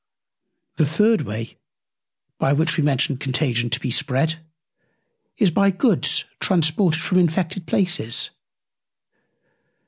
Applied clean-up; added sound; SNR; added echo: none; none; none; none.